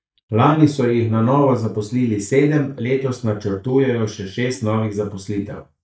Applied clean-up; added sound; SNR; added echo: neural mask model DeepFilterNet 3.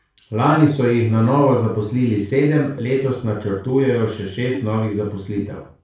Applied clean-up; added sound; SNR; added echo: none; Keyboard (musical); 19 dB; reverberation time 0.4 s.